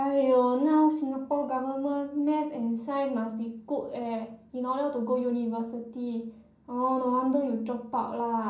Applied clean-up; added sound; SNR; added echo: none; none; none; reverberation time 0.6 s.